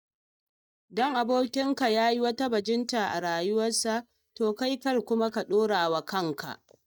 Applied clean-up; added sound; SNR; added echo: neural mask model DeepFilterNet 3.